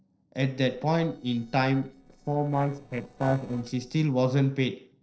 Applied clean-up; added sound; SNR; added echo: neural separator model SepFormer DNS4.